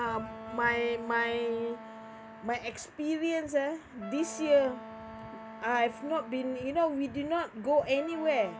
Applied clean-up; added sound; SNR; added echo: none; Wind instrument, woodwind instrument; 15 dB; none.